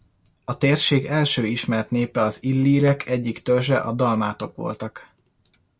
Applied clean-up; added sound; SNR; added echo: none; none; none; none.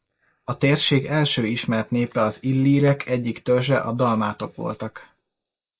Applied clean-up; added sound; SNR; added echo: neural mask model Resemble Enhance denoiser.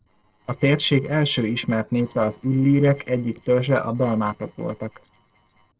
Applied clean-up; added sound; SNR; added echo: neural separator model SepFormer DNS4.